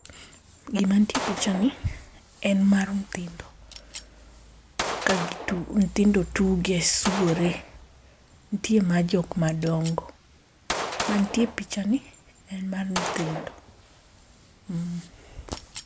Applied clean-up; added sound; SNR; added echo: none; Gunshot, gunfire; 10 dB; none.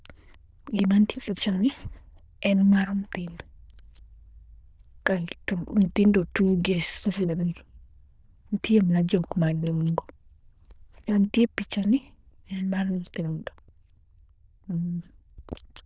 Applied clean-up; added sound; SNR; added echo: neural diffusion model UNIVERSE++.